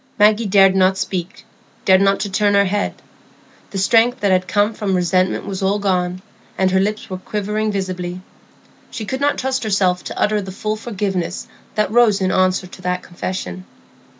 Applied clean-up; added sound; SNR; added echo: none; none; none; none.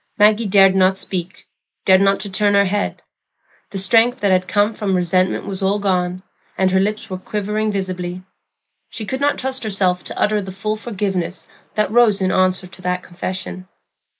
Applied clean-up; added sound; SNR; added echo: neural mask model Resemble Enhance denoiser.